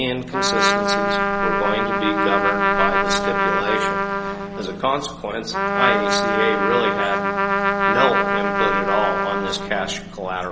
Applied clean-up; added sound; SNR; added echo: none; Trumpet; -4 dB; none.